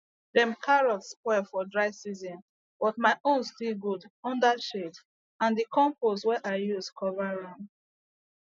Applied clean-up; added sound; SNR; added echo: none; none; none; none.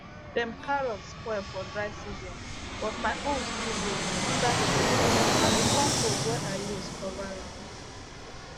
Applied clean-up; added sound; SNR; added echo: none; Fixed-wing aircraft, airplane; -5 dB; none.